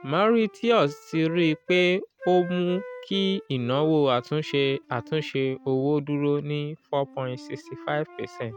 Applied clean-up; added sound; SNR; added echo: neural mask model RNNoise.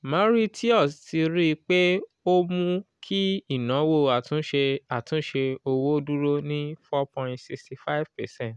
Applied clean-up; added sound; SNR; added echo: none; none; none; none.